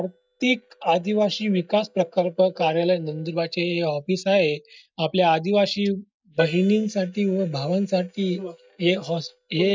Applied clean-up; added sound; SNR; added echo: neural mask model DeepFilterNet 3.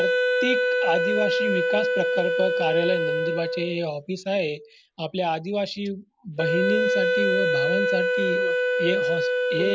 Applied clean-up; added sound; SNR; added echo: none; Wind instrument, woodwind instrument; -4 dB; none.